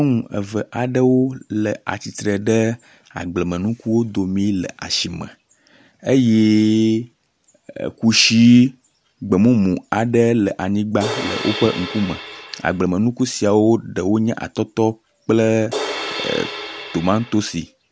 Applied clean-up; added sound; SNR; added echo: none; Crash cymbal; 9 dB; none.